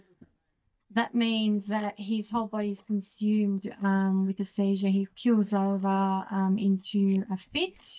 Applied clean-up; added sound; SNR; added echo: neural mask model DeepFilterNet 3.